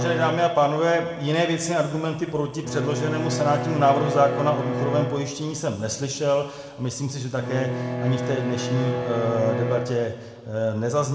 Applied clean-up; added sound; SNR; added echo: none; Bowed string instrument; 6 dB; reverberation time 1.4 s.